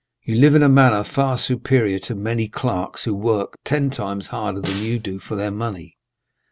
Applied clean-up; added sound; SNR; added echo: none; Snare drum; 15 dB; none.